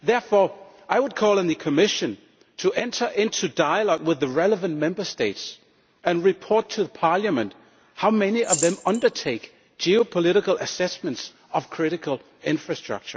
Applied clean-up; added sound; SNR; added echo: none; Rattle / Keys jangling; 9 dB; none.